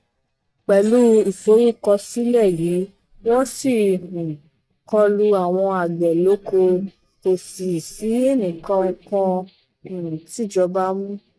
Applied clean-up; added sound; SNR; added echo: neural mask model DeepFilterNet 3.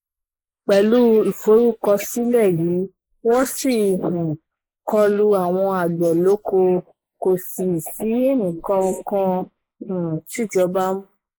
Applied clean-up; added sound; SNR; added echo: neural mask model Resemble Enhance denoiser.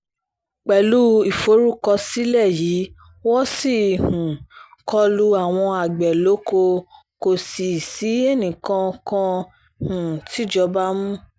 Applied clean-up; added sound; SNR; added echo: none; none; none; none.